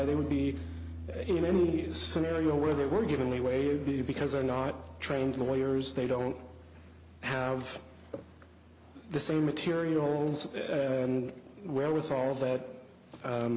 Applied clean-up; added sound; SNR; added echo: none; Piano; 15 dB; none.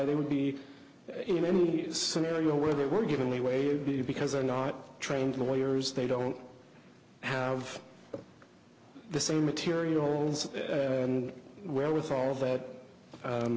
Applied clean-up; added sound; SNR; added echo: none; none; none; none.